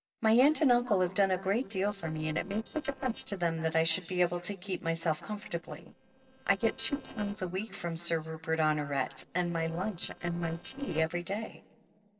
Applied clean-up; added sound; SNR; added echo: neural separator model SepFormer DNS4.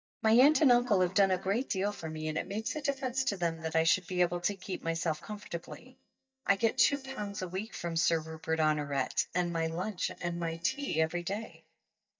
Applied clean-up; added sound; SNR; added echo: neural mask model DeepFilterNet 3.